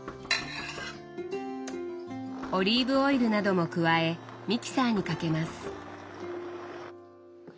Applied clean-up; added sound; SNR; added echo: none; Knock; 19 dB; none.